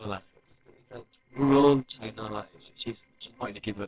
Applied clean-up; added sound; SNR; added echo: neural separator model SepFormer WHAMR!.